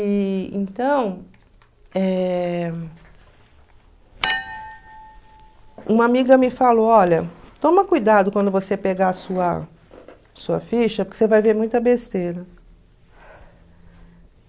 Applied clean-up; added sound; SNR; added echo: none; Chink, clink; 11 dB; none.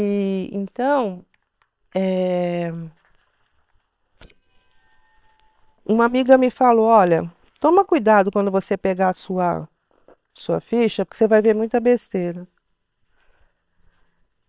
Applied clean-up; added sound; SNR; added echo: neural separator model SepFormer WHAM!.